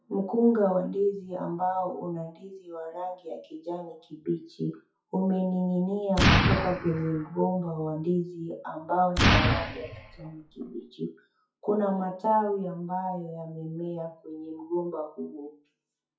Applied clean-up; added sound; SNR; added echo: classical method WPE with log-MMSE.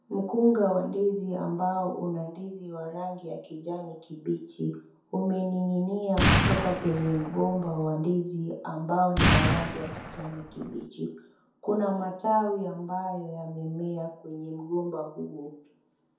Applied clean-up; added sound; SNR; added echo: none; Explosion; -3 dB; reverberation time 0.6 s.